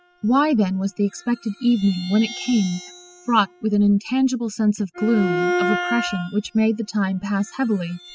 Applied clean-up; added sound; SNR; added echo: classical method spectral subtraction.